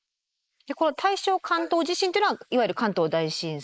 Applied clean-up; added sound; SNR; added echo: neural mask model Resemble Enhance denoiser.